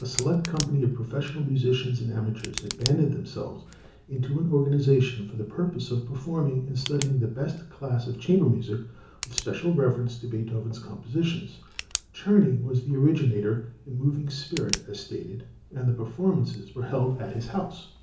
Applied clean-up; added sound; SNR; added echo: none; Tick; 15 dB; reverberation time 0.8 s.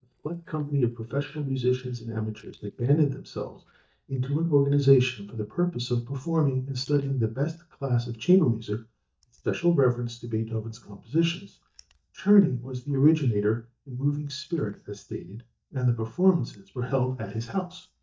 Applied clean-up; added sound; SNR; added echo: neural mask model DeepFilterNet 3.